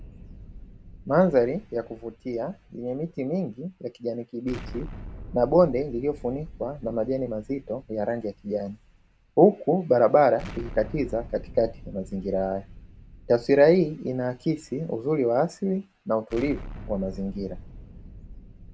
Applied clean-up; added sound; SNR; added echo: none; Explosion; 17 dB; none.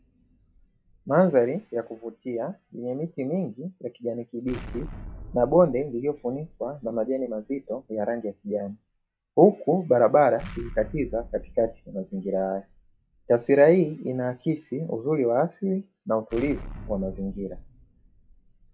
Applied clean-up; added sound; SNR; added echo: classical method log-MMSE.